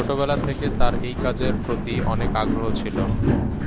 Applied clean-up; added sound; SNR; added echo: none; Walk, footsteps; -5 dB; none.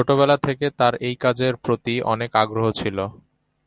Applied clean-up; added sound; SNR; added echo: none; none; none; none.